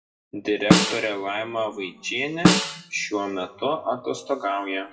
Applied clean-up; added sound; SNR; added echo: classical method WPE with log-MMSE.